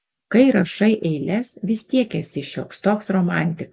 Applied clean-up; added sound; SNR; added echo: none; none; none; none.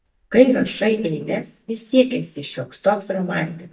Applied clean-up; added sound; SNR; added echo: neural mask model DeepFilterNet 3.